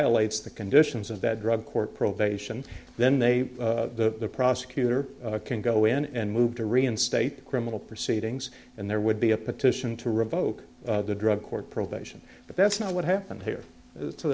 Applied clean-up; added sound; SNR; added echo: none; none; none; none.